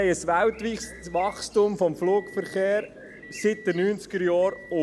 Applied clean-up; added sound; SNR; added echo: none; Motor vehicle (road) / Engine + Bird; 19 dB; none.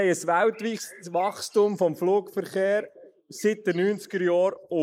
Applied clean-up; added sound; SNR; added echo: neural mask model Resemble Enhance denoiser.